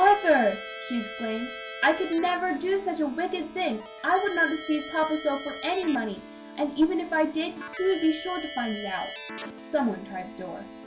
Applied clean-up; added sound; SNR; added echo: none; Keyboard (musical); 13 dB; reverberation time 0.3 s.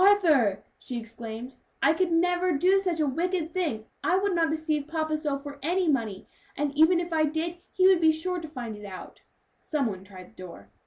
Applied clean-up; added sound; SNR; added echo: none; none; none; none.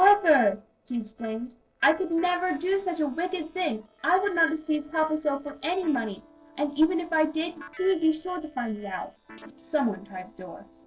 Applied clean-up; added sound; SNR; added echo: neural separator model SepFormer DNS4.